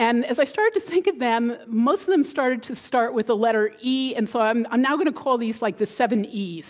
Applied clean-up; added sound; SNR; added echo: none; none; none; none.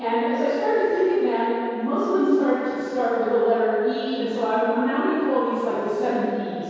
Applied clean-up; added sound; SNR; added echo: none; none; none; reverberation time 2.2 s.